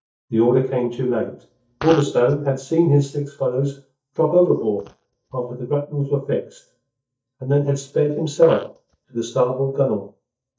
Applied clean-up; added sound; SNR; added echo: neural mask model DeepFilterNet 3.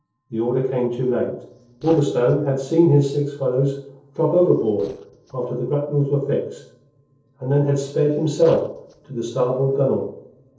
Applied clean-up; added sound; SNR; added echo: neural separator model SepFormer DNS4.